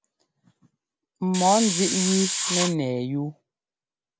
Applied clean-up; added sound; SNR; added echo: none; Hiss; 0 dB; none.